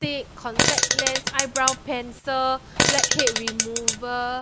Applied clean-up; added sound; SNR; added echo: none; Fart; -3 dB; none.